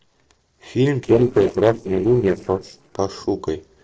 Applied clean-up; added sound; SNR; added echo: neural separator model SepFormer DNS4.